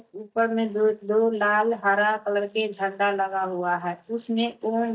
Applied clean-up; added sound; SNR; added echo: neural mask model DeepFilterNet 3.